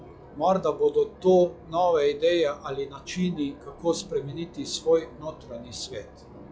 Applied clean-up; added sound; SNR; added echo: classical method log-MMSE.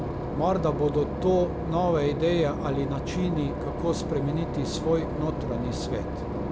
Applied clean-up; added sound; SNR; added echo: none; Engine / Boat, Water vehicle; 3 dB; none.